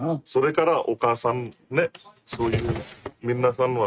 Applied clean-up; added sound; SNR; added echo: neural mask model RNNoise.